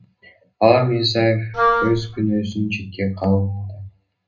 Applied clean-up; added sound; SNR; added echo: none; Wind instrument, woodwind instrument; 1 dB; reverberation time 0.2 s.